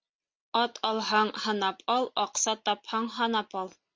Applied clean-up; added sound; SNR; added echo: none; none; none; none.